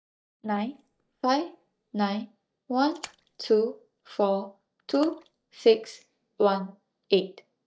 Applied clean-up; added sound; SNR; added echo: neural mask model DeepFilterNet 3.